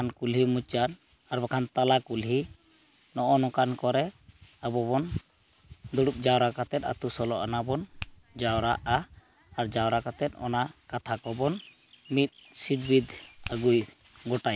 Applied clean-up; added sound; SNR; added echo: none; Finger snapping; 14 dB; none.